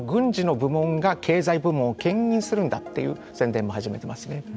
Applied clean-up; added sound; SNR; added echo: none; none; none; none.